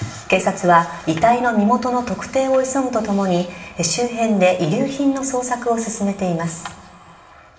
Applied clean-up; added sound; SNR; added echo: none; none; none; reverberation time 0.9 s.